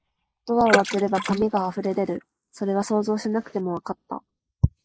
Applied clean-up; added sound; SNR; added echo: neural mask model Resemble Enhance denoiser.